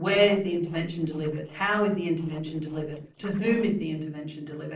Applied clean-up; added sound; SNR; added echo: neural separator model SepFormer DNS4.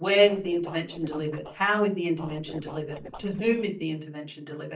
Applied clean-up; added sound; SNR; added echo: neural mask model DeepFilterNet 3.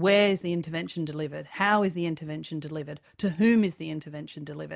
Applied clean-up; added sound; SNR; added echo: none; none; none; none.